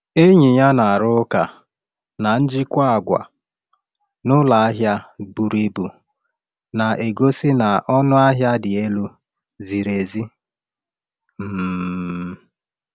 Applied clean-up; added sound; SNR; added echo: none; none; none; none.